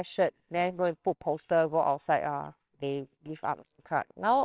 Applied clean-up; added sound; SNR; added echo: neural separator model SepFormer WHAMR!.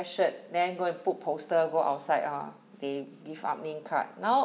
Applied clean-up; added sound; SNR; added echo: none; none; none; none.